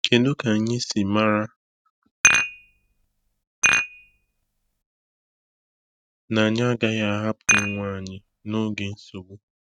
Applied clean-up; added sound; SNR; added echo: neural mask model RNNoise.